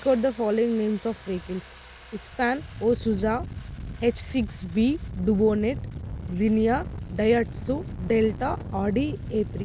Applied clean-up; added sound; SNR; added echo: none; Engine starting; 10 dB; none.